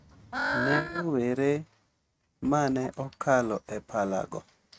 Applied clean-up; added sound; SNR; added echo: neural mask model RNNoise.